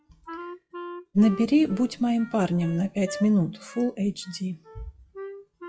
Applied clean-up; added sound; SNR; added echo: classical method WPE with log-MMSE.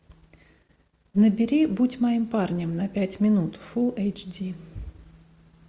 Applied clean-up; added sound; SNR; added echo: none; none; none; none.